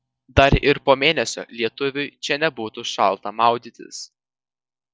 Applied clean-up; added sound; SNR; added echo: none; none; none; none.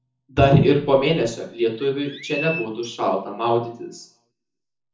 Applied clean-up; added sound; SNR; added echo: none; Chirp, tweet; 12 dB; reverberation time 0.5 s.